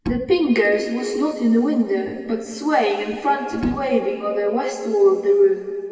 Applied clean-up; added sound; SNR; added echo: none; Bowed string instrument; 14 dB; reverberation time 2.6 s.